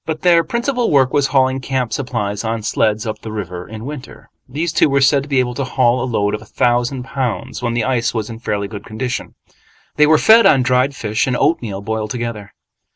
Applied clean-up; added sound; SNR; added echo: none; none; none; none.